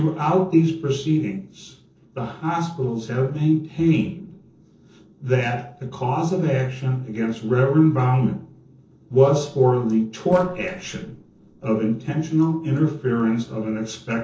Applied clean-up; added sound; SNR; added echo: neural separator model SepFormer DNS4.